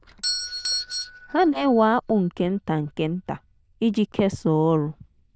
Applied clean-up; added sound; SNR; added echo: neural diffusion model UNIVERSE++.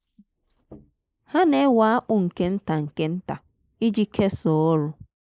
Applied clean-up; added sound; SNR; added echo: neural mask model Resemble Enhance denoiser.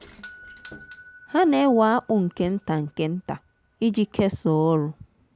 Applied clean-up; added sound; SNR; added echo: none; Doorbell; 11 dB; none.